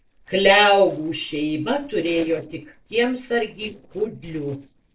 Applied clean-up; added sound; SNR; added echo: neural separator model SepFormer DNS4.